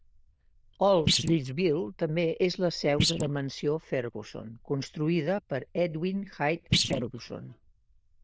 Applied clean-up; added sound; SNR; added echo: neural diffusion model UNIVERSE++.